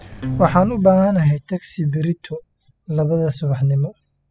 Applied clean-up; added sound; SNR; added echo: classical method spectral subtraction.